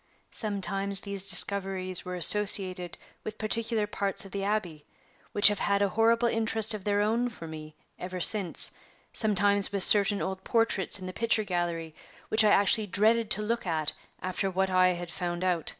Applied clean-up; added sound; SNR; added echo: none; none; none; none.